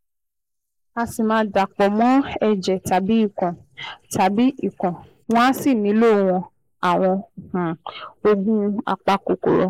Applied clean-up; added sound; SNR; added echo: neural mask model Resemble Enhance denoiser.